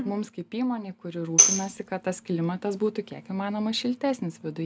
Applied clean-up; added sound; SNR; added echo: none; Tambourine; -4 dB; none.